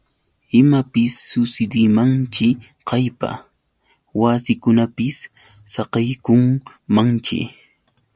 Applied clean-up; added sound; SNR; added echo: none; none; none; none.